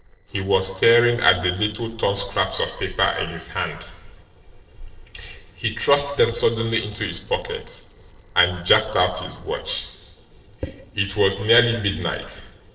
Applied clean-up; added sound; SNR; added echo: neural separator model SepFormer DNS4.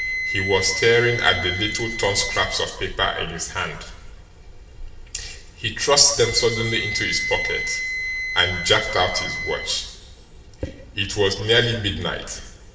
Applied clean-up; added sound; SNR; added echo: none; Wind instrument, woodwind instrument; 7 dB; reverberation time 1.1 s.